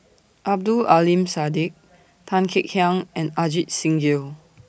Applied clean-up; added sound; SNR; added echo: none; none; none; none.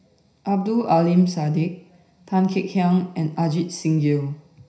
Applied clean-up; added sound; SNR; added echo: none; none; none; reverberation time 0.5 s.